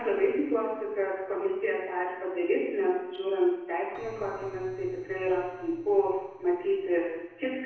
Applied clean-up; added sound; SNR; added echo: neural separator model SepFormer DNS4.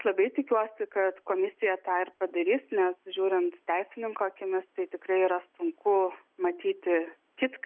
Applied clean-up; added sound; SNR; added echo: none; none; none; none.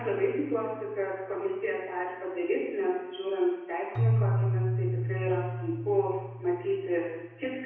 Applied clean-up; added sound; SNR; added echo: none; Keyboard (musical); 2 dB; reverberation time 1.1 s.